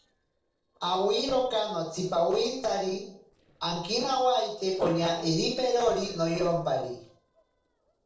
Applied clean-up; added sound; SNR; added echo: neural separator model SepFormer DNS4.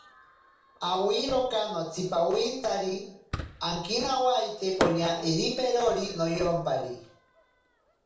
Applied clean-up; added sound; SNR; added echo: none; Fireworks; 12 dB; reverberation time 0.5 s.